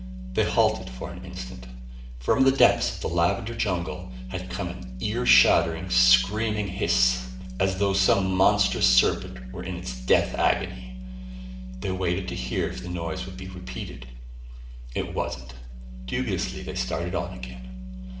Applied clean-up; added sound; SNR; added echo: none; Organ; 14 dB; reverberation time 0.6 s.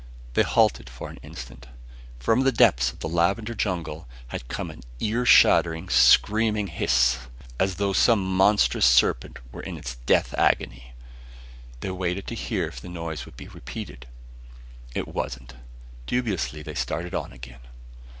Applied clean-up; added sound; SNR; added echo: none; none; none; none.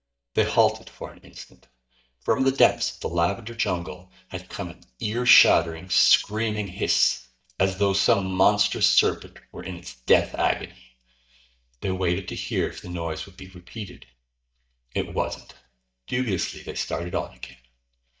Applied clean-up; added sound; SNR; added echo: neural mask model DeepFilterNet 3.